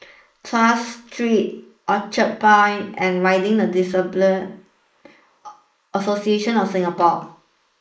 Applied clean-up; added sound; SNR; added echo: neural mask model Resemble Enhance denoiser.